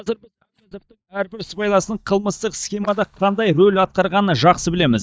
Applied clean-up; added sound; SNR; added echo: neural mask model DeepFilterNet 3.